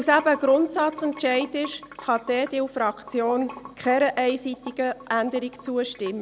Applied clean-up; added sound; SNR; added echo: none; Sink (filling or washing) / Water; 19 dB; none.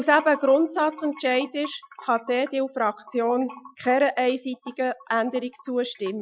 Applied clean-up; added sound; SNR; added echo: classical method Wiener filter.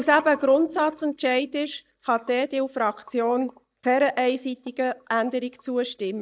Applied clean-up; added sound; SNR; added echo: neural mask model DeepFilterNet 3.